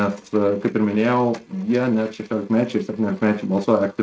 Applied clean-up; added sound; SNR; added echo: neural mask model RNNoise.